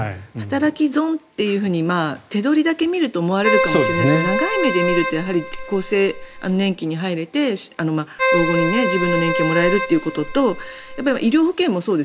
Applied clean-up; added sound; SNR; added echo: none; Keyboard (musical); 3 dB; none.